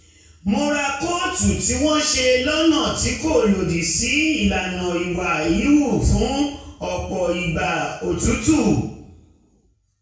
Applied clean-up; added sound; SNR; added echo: none; none; none; reverberation time 0.6 s.